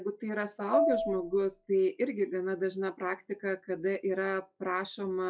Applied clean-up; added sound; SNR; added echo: classical method log-MMSE.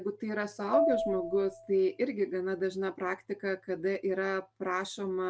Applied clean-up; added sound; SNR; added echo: none; Marimba, xylophone; 3 dB; none.